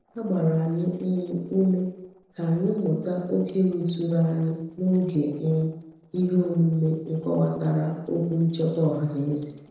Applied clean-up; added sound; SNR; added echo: neural separator model SepFormer DNS4.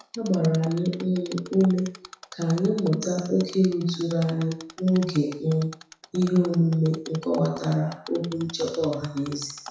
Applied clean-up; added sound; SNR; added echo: classical method WPE with log-MMSE.